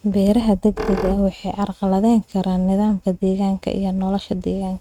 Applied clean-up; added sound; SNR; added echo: neural mask model RNNoise.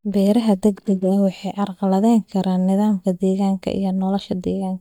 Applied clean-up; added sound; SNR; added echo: neural mask model DeepFilterNet 3.